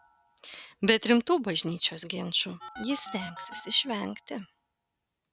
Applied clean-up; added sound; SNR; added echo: none; Telephone; 20 dB; none.